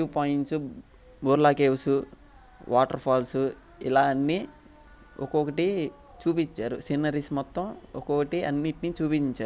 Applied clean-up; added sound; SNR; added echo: none; none; none; none.